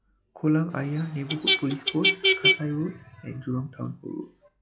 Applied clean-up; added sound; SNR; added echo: classical method log-MMSE.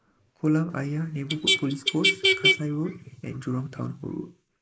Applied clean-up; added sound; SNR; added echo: neural mask model Resemble Enhance denoiser.